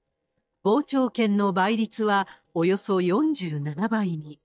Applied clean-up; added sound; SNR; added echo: neural mask model DeepFilterNet 3.